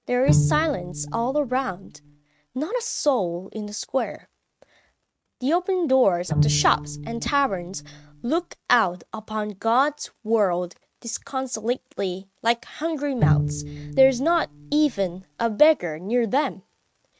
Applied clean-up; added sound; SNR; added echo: neural mask model RNNoise.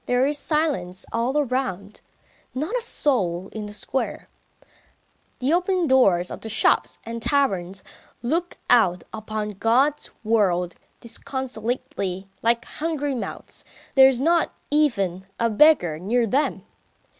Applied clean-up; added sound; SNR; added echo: none; none; none; none.